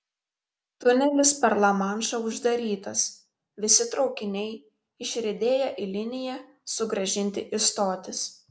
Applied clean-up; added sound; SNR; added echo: none; none; none; none.